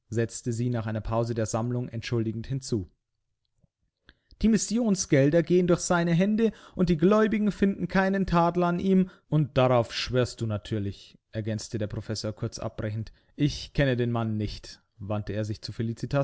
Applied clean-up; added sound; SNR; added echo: none; none; none; none.